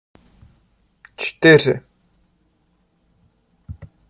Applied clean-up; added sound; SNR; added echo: none; none; none; none.